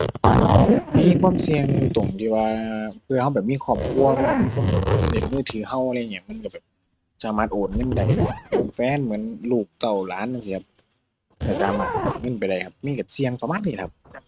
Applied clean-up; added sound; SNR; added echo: neural mask model RNNoise.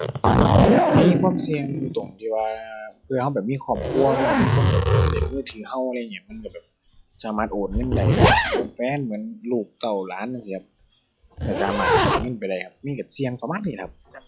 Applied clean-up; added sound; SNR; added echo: classical method log-MMSE.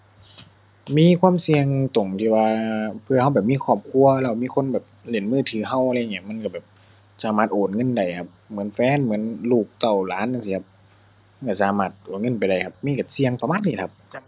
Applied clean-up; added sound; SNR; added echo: none; none; none; none.